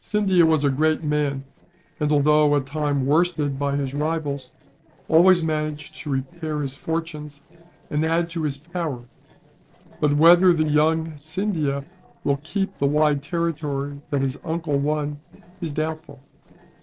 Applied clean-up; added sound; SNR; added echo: neural separator model SepFormer DNS4.